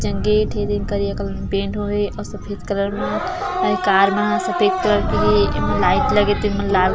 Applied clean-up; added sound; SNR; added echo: none; Fire; 6 dB; none.